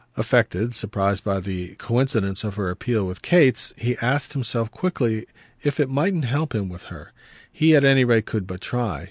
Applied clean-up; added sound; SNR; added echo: none; none; none; none.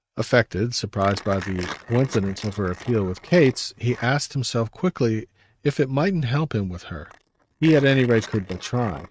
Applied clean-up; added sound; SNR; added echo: neural mask model RNNoise.